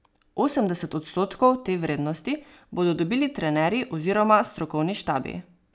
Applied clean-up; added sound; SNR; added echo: none; none; none; none.